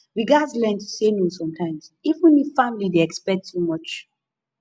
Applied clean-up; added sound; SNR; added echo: none; none; none; none.